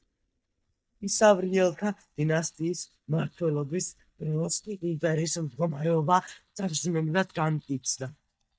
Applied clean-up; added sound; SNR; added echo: neural mask model DeepFilterNet 3.